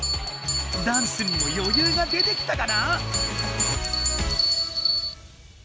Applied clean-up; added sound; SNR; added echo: none; Bell; -2 dB; none.